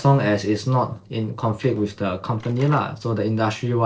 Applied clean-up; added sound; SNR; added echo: neural separator model SepFormer DNS4.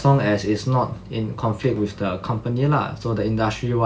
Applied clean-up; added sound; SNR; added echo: none; none; none; none.